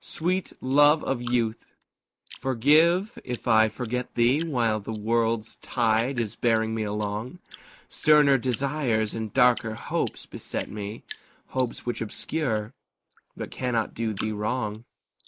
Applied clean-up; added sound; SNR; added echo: neural mask model Resemble Enhance denoiser.